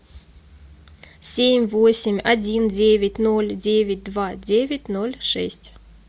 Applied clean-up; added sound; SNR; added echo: none; none; none; none.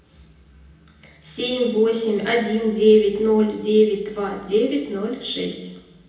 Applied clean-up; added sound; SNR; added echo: none; none; none; reverberation time 0.9 s.